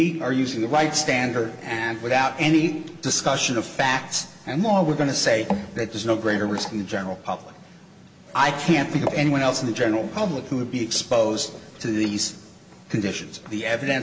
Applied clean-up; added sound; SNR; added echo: none; none; none; reverberation time 1.4 s.